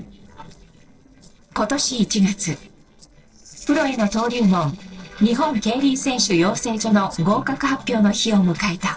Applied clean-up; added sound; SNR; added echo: neural separator model SepFormer DNS4.